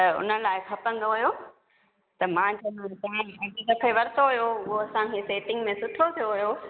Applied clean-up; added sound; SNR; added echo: none; none; none; none.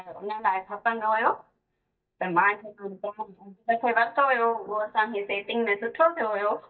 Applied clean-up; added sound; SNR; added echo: neural mask model DeepFilterNet 3.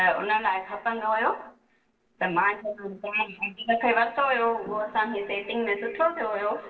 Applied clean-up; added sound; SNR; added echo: neural separator model SepFormer DNS4.